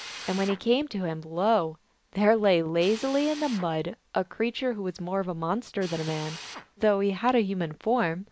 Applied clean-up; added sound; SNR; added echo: none; Drill; 19 dB; none.